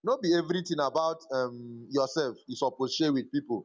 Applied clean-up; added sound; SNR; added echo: none; none; none; none.